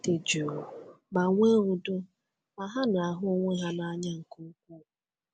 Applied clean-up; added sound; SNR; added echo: none; none; none; none.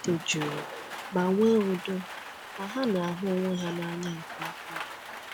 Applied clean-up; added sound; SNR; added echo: none; Rain; 11 dB; none.